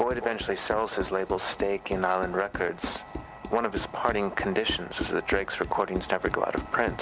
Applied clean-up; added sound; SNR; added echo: none; Run; 11 dB; none.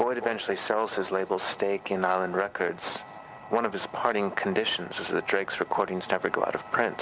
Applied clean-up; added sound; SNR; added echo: none; none; none; none.